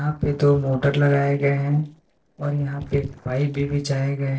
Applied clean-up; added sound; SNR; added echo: neural separator model SepFormer DNS4.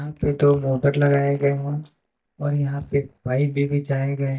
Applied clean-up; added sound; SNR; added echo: neural mask model DeepFilterNet 3.